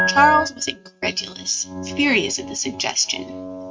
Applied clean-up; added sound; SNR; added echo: neural mask model RNNoise.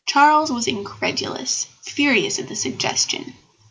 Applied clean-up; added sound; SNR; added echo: none; none; none; none.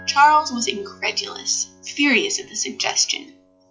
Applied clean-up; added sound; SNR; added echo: classical method log-MMSE.